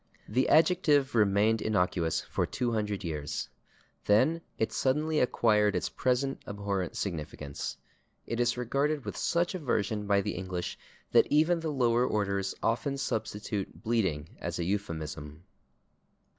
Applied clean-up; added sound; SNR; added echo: none; none; none; none.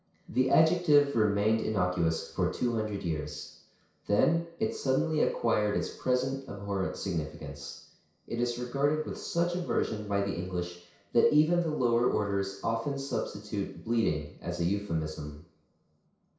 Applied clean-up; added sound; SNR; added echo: none; none; none; reverberation time 0.6 s.